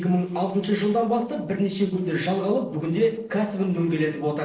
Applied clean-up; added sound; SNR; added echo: neural separator model SepFormer DNS4.